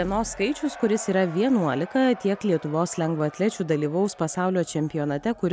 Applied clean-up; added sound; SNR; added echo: none; Crowd / Cheering + Sliding door; 19 dB; none.